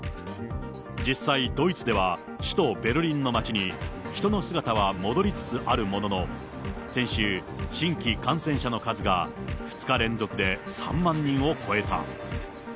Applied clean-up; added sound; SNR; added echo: none; none; none; none.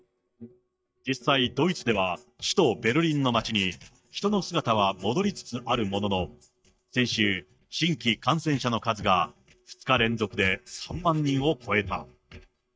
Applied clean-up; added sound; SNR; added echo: neural mask model DeepFilterNet 3.